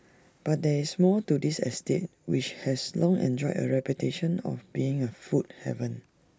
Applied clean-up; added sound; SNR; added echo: none; none; none; none.